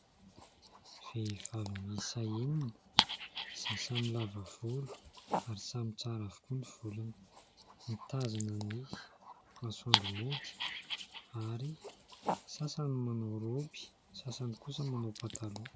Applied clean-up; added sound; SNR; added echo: none; Dog; 2 dB; none.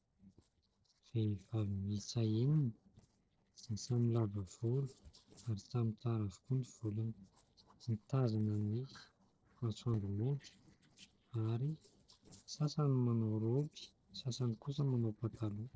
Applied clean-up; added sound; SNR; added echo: neural separator model SepFormer DNS4.